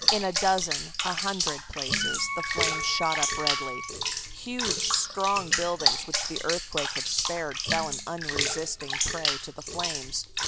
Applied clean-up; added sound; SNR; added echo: none; Bathtub (filling or washing) / Water + Wind instrument, woodwind instrument; -2 dB; none.